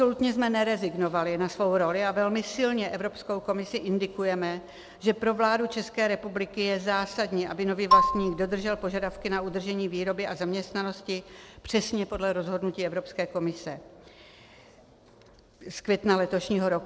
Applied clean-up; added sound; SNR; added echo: none; Marimba, xylophone; -2 dB; none.